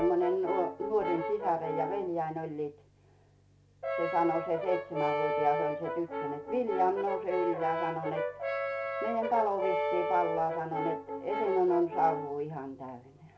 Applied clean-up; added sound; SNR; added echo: none; Brass instrument; 3 dB; none.